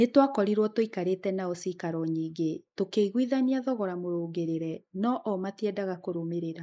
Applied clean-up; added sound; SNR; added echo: neural mask model Resemble Enhance denoiser.